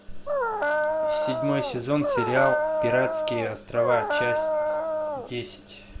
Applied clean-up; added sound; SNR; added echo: none; Dog; -3 dB; none.